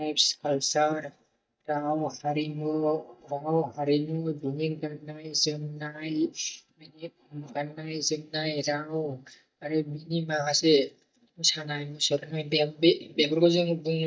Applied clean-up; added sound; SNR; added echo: neural mask model DeepFilterNet 3.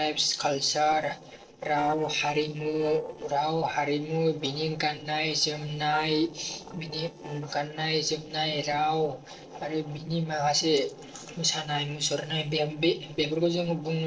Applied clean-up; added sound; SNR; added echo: neural separator model SepFormer DNS4.